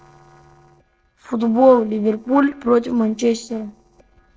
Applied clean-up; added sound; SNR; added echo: neural separator model SepFormer DNS4.